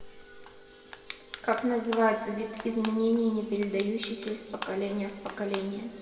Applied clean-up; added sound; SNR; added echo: none; Crushing; 15 dB; reverberation time 1.8 s.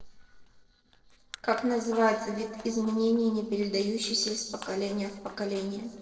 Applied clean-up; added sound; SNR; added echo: neural separator model SepFormer DNS4.